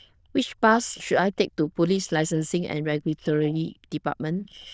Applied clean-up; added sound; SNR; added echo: neural diffusion model UNIVERSE++.